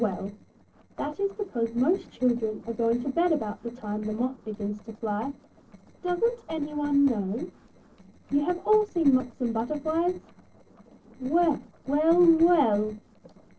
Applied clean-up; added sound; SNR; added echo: neural separator model SepFormer DNS4.